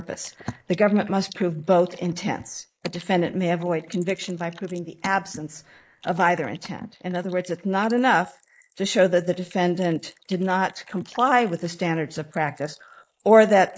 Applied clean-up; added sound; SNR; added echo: neural mask model Resemble Enhance denoiser.